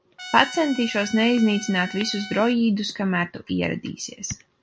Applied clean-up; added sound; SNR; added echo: none; Trumpet; 15 dB; none.